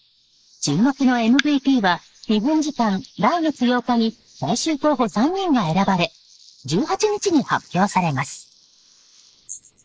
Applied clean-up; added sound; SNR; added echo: neural mask model Resemble Enhance denoiser.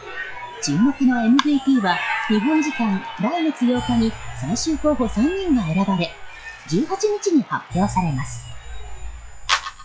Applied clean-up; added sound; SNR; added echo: classical method log-MMSE.